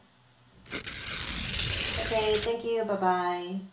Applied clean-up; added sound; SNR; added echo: none; Tearing; 1 dB; reverberation time 0.4 s.